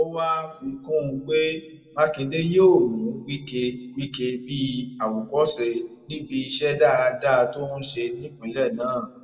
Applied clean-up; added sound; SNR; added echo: none; none; none; reverberation time 0.8 s.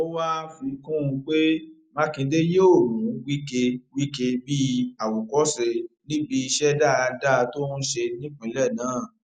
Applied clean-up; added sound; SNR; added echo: none; none; none; none.